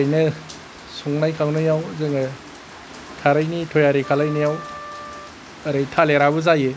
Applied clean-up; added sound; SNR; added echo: none; Wind instrument, woodwind instrument; 17 dB; none.